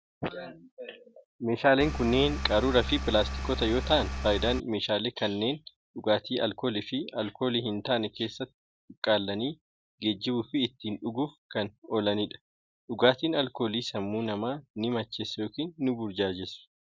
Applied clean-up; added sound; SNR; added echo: none; Engine; 4 dB; none.